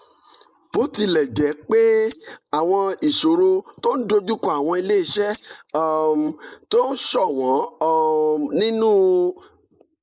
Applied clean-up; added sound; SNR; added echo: neural mask model Resemble Enhance denoiser.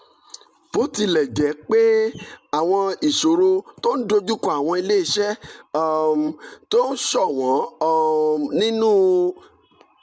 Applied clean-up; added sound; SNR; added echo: none; none; none; none.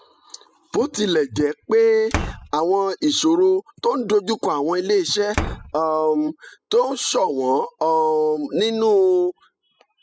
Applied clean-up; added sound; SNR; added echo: classical method spectral subtraction.